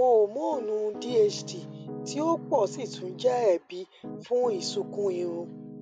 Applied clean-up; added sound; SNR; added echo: none; Piano; 13 dB; none.